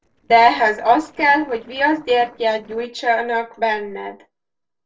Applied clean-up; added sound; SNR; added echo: neural separator model SepFormer DNS4.